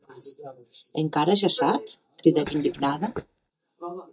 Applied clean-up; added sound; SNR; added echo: neural mask model DeepFilterNet 3.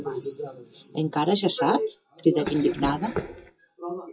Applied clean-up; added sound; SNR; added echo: classical method WPE with log-MMSE.